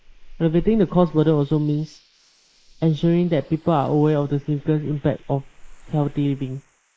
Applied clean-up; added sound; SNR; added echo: neural mask model Resemble Enhance denoiser.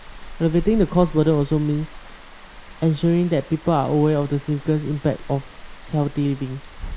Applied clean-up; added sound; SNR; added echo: none; Rain; 13 dB; none.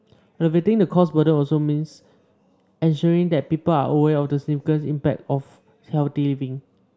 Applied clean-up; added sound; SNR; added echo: none; none; none; none.